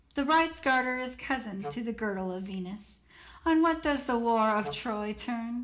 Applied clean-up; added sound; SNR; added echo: none; Wind instrument, woodwind instrument; 13 dB; reverberation time 0.4 s.